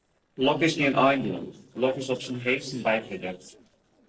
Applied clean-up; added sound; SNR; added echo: neural separator model SepFormer DNS4.